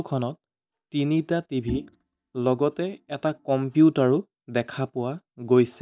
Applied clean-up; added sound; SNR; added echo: neural mask model DeepFilterNet 3.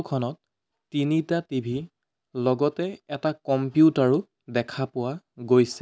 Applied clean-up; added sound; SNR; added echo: none; none; none; none.